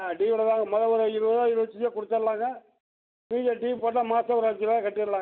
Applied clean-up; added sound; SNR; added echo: none; none; none; none.